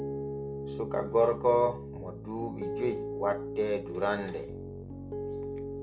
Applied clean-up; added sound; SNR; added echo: none; Piano; 6 dB; reverberation time 0.2 s.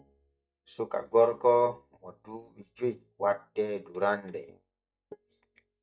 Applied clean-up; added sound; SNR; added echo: neural mask model DeepFilterNet 3.